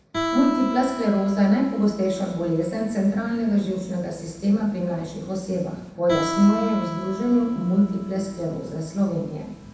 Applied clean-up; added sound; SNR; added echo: none; Guitar; 10 dB; reverberation time 0.7 s.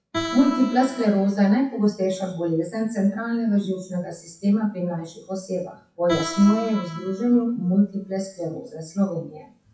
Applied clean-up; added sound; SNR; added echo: classical method WPE with log-MMSE.